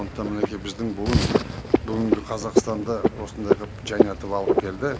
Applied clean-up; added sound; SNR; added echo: none; Frog; -5 dB; none.